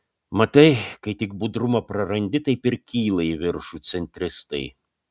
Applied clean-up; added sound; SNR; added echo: none; none; none; none.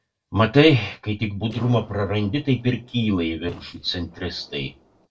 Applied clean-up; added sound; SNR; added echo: neural separator model SepFormer DNS4.